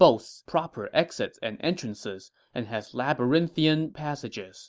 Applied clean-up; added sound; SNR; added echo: none; none; none; none.